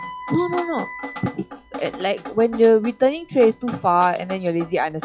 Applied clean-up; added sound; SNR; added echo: classical method log-MMSE.